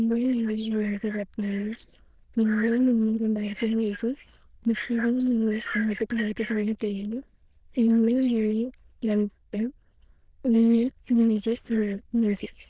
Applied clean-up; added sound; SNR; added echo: neural diffusion model UNIVERSE++.